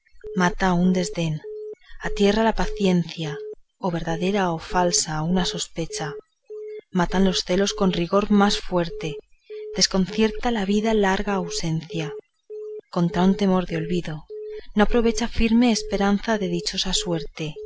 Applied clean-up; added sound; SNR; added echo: none; Telephone; 14 dB; none.